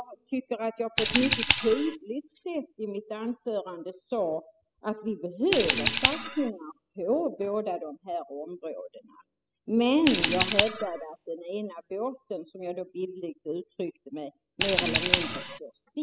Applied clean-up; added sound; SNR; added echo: classical method spectral subtraction.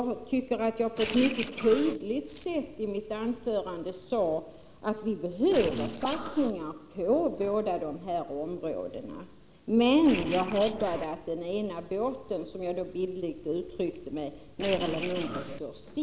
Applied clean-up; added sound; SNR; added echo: neural mask model Resemble Enhance denoiser.